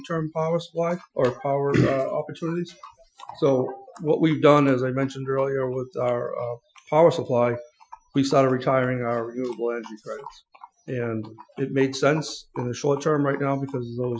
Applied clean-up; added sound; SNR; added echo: classical method Wiener filter.